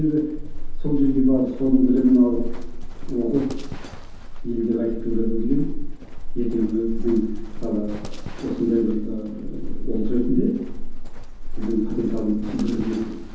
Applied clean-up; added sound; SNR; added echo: none; Livestock, farm animals, working animals; 2 dB; reverberation time 0.9 s.